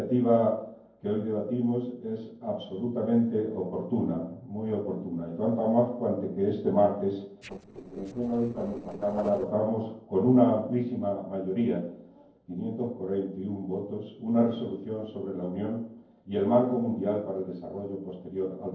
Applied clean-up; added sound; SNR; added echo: neural separator model SepFormer DNS4.